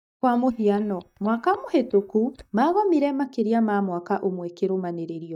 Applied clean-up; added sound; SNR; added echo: neural mask model DeepFilterNet 3.